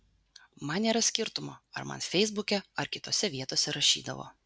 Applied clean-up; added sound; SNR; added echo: none; none; none; none.